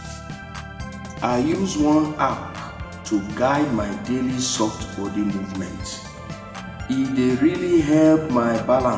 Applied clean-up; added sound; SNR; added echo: none; Organ; 13 dB; reverberation time 1.3 s.